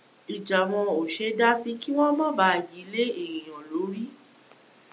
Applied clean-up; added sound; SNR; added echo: none; none; none; none.